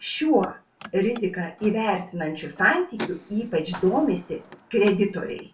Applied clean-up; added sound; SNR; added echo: none; Car; 17 dB; reverberation time 0.2 s.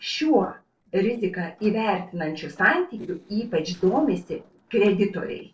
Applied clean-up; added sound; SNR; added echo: neural separator model SepFormer DNS4.